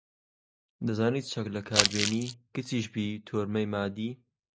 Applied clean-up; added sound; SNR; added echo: none; Crumpling, crinkling; -4 dB; none.